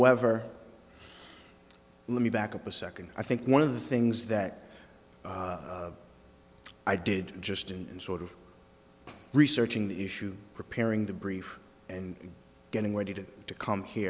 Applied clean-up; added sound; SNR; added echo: none; none; none; none.